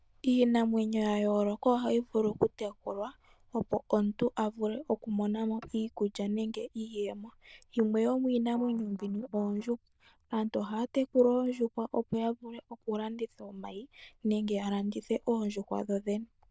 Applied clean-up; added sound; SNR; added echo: neural diffusion model UNIVERSE++.